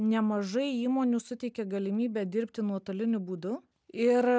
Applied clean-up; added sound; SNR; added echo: none; none; none; none.